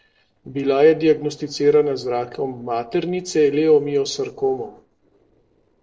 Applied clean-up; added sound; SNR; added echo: neural separator model SepFormer DNS4.